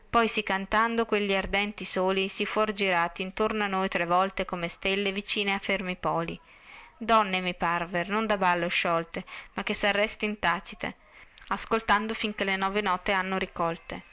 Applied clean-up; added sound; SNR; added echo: none; none; none; none.